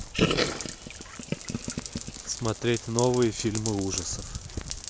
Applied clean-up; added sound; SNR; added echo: none; Gurgling + Rain; 2 dB; none.